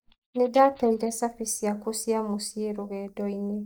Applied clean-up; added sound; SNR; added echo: neural mask model DeepFilterNet 3.